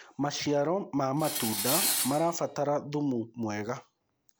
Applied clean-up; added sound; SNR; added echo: none; Tools; 1 dB; none.